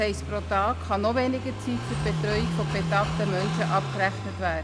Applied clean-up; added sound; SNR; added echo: none; Car passing by / Idling; 2 dB; none.